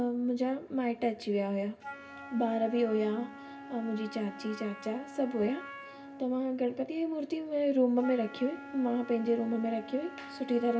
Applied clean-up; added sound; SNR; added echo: none; Wind instrument, woodwind instrument; 16 dB; reverberation time 0.4 s.